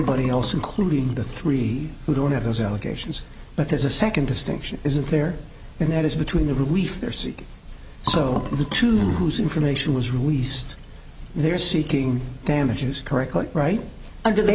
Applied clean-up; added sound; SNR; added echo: none; Fill (with liquid); 17 dB; none.